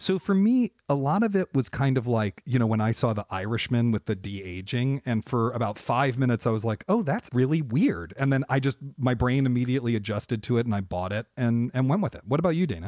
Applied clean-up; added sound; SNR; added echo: none; none; none; none.